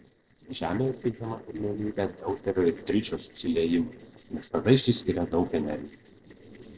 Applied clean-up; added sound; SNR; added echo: neural separator model SepFormer DNS4.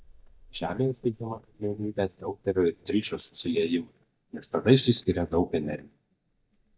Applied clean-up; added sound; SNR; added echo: neural mask model DeepFilterNet 3.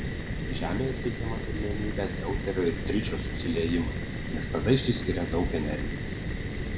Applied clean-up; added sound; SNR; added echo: none; Fire; 1 dB; reverberation time 0.8 s.